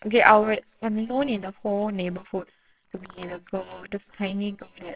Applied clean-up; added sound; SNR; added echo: neural separator model SepFormer WHAMR!.